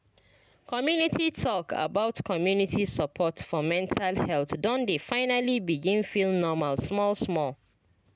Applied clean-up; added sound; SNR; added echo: none; none; none; none.